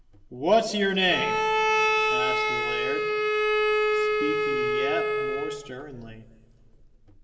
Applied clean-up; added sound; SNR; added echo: none; Bowed string instrument; -4 dB; reverberation time 2.0 s.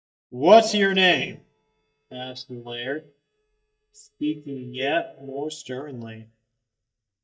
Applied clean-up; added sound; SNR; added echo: neural mask model DeepFilterNet 3.